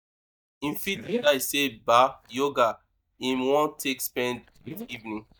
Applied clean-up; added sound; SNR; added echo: neural mask model DeepFilterNet 3.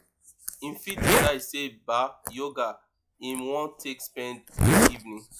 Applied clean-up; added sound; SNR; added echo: classical method log-MMSE.